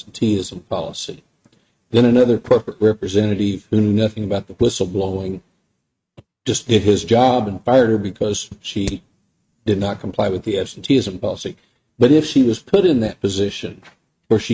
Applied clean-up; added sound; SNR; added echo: neural mask model RNNoise.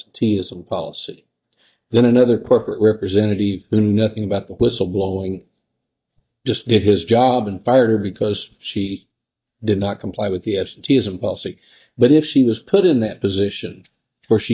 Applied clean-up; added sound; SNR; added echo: neural mask model DeepFilterNet 3.